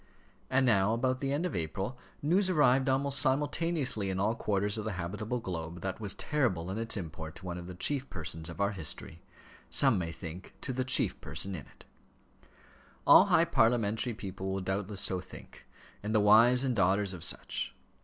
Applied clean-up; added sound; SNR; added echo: none; none; none; none.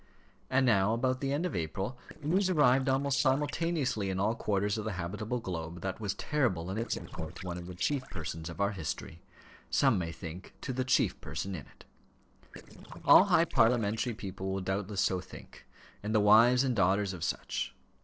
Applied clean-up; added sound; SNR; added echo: neural separator model SepFormer DNS4.